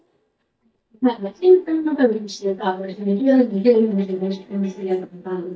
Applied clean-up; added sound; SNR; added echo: neural mask model DeepFilterNet 3.